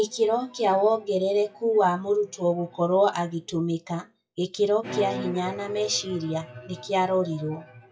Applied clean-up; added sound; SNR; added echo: classical method WPE with log-MMSE.